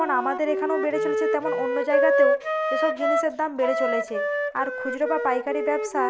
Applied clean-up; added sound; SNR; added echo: none; Wind instrument, woodwind instrument; -2 dB; none.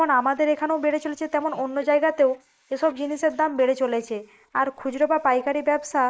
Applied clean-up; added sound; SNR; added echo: neural mask model Resemble Enhance denoiser.